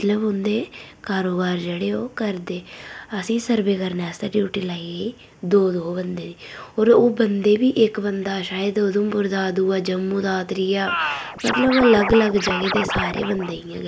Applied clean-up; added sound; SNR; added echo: none; Scratching (performance technique); 4 dB; none.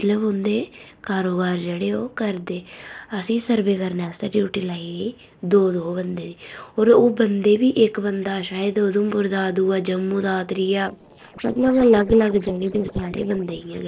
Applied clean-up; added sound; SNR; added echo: neural separator model SepFormer DNS4.